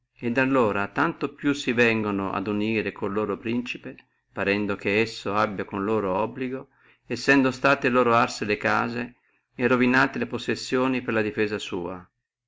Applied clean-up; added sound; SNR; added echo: none; none; none; none.